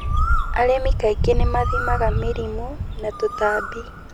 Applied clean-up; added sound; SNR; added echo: none; Bird; -2 dB; none.